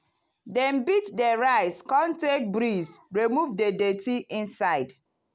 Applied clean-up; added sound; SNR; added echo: none; none; none; none.